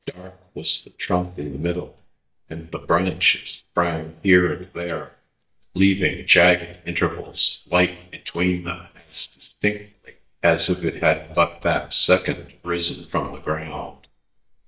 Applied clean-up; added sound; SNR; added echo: neural mask model DeepFilterNet 3.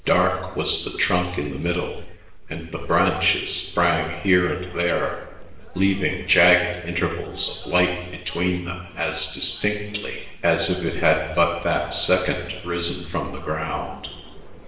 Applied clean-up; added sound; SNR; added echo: neural separator model SepFormer DNS4.